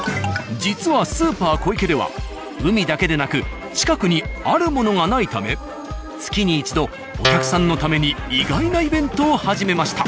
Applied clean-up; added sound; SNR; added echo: none; Guitar; 3 dB; none.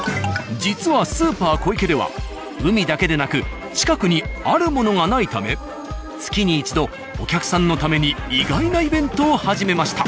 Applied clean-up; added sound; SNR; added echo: none; none; none; none.